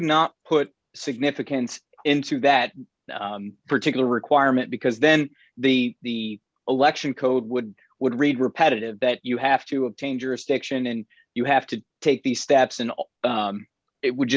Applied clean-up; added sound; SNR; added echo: none; none; none; none.